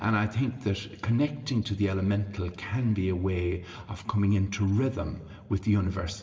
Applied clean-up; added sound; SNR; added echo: none; none; none; reverberation time 1.9 s.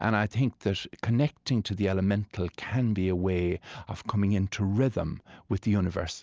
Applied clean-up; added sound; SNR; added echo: none; none; none; none.